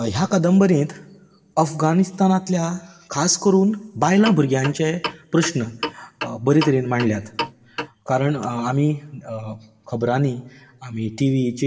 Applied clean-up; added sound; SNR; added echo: none; Clock; 11 dB; reverberation time 0.6 s.